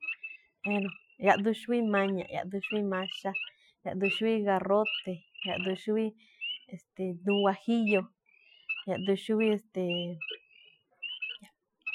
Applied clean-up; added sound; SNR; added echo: classical method Wiener filter.